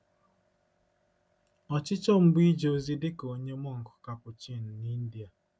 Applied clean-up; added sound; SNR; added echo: none; none; none; none.